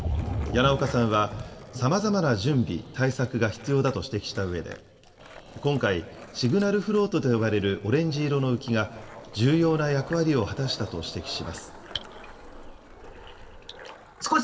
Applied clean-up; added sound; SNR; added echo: none; Skateboard; 20 dB; reverberation time 1.3 s.